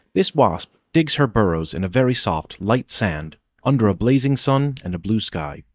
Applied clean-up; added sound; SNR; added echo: neural mask model DeepFilterNet 3.